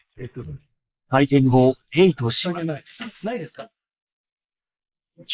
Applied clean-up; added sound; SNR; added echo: neural mask model Resemble Enhance denoiser.